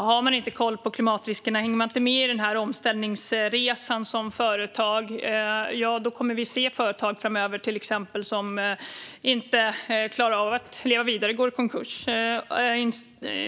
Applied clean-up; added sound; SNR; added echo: none; none; none; none.